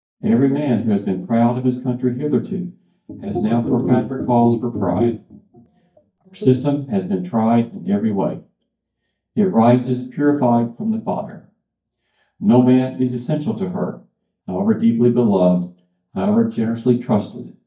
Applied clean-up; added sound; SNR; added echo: neural mask model DeepFilterNet 3.